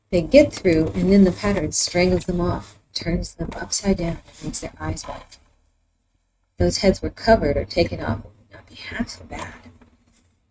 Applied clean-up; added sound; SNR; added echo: neural mask model RNNoise.